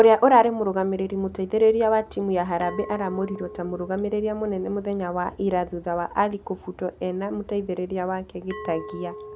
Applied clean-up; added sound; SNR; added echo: none; Glass; 19 dB; none.